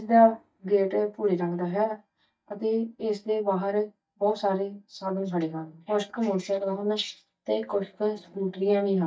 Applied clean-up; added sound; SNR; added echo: neural mask model DeepFilterNet 3.